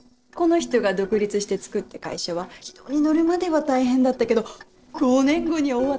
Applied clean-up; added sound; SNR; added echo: neural separator model SepFormer DNS4.